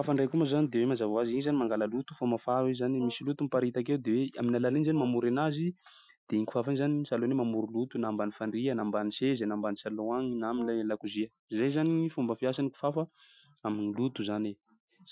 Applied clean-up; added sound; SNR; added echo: classical method Wiener filter.